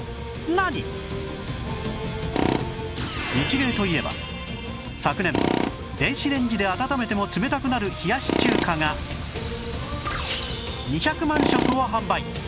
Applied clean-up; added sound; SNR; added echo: none; Tools; 6 dB; none.